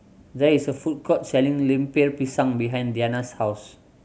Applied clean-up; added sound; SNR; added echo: none; none; none; none.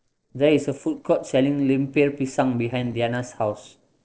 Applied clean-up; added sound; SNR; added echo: neural separator model SepFormer DNS4.